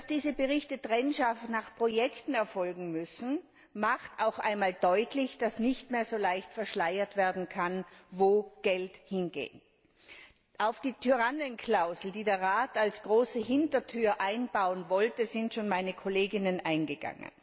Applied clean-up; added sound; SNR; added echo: none; none; none; none.